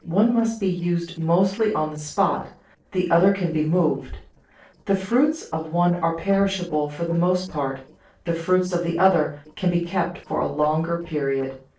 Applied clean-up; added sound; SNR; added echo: neural separator model SepFormer DNS4.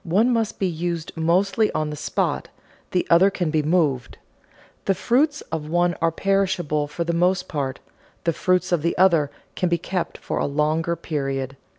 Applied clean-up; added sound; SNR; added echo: none; none; none; none.